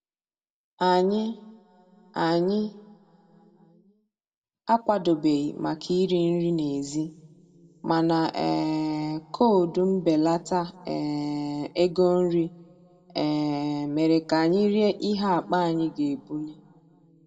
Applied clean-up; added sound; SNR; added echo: none; none; none; reverberation time 1.2 s.